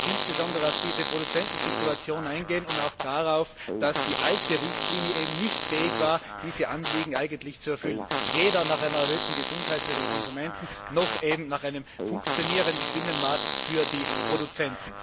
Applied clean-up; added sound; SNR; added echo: none; Fart; -2 dB; none.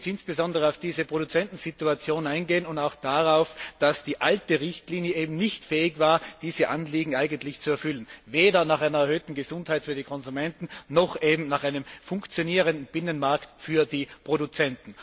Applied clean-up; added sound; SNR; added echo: none; none; none; none.